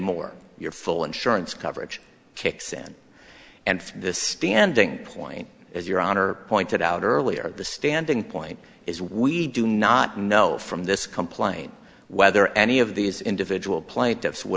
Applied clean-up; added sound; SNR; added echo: none; none; none; none.